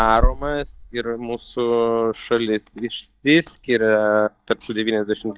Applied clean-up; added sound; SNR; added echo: neural mask model DeepFilterNet 3.